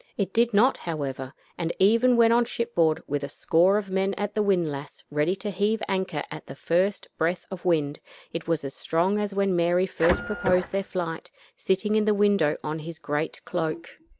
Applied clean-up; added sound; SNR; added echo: none; Printer; 5 dB; none.